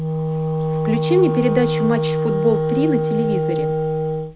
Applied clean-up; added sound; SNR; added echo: none; Wind instrument, woodwind instrument; -2 dB; none.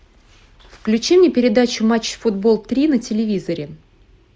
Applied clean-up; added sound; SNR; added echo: none; none; none; none.